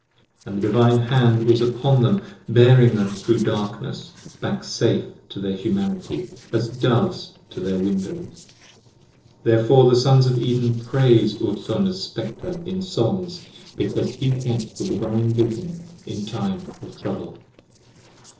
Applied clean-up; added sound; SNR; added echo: neural separator model SepFormer DNS4.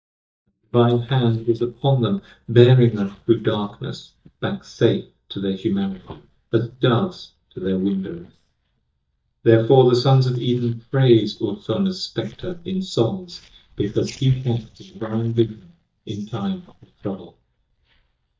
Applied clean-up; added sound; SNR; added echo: neural mask model DeepFilterNet 3.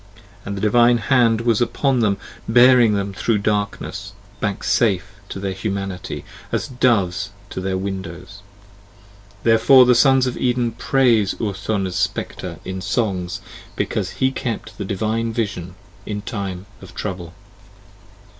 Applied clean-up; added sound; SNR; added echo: none; none; none; none.